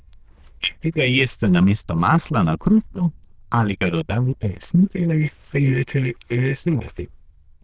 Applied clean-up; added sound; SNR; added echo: neural diffusion model UNIVERSE++.